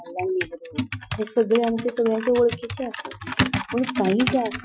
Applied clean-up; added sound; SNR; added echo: classical method Wiener filter.